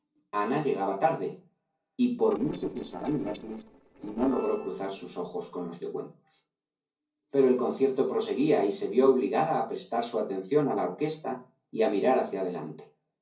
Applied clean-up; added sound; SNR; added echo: neural separator model SepFormer DNS4.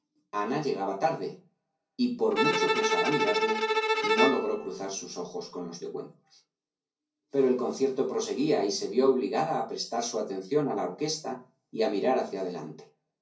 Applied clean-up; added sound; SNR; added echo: none; Bowed string instrument; -2 dB; reverberation time 0.5 s.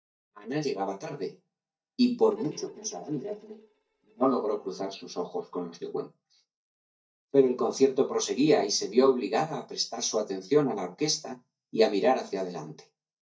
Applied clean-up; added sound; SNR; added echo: neural mask model DeepFilterNet 3.